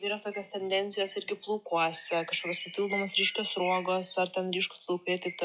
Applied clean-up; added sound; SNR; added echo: classical method log-MMSE.